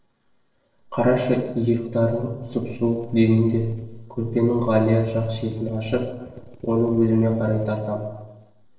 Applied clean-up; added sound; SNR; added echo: neural separator model SepFormer DNS4.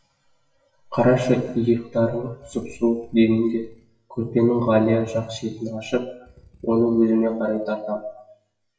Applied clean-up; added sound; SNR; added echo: classical method WPE with log-MMSE.